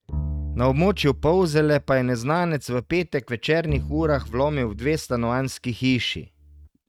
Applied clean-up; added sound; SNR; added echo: neural mask model RNNoise.